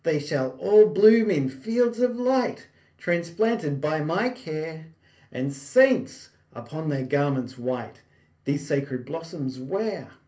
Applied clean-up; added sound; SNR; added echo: none; none; none; reverberation time 0.3 s.